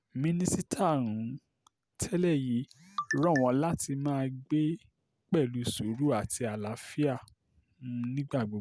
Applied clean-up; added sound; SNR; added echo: none; none; none; none.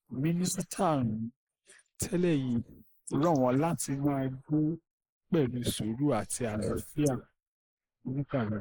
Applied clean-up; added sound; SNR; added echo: neural mask model Resemble Enhance denoiser.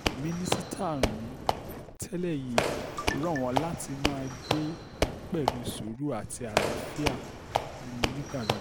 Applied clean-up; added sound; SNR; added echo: none; Squeak / Walk, footsteps; -2 dB; none.